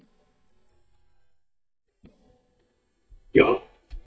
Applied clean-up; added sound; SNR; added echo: neural mask model DeepFilterNet 3.